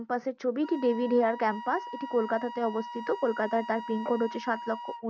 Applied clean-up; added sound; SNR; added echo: none; Wind instrument, woodwind instrument; 12 dB; none.